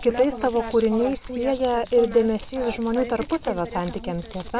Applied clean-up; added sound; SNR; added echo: none; Crumpling, crinkling; 16 dB; none.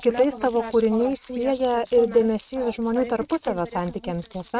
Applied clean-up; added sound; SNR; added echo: neural mask model RNNoise.